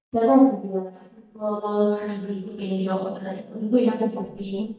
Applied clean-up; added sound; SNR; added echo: neural mask model DeepFilterNet 3.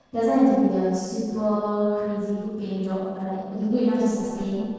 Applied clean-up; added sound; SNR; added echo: neural separator model SepFormer DNS4.